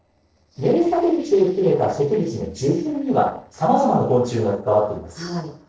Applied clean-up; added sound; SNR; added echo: neural separator model SepFormer DNS4.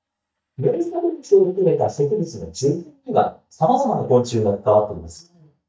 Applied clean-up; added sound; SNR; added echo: neural mask model DeepFilterNet 3.